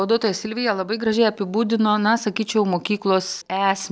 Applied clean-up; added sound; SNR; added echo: none; none; none; none.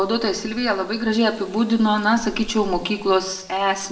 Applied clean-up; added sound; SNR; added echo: none; Water tap, faucet; 18 dB; reverberation time 0.7 s.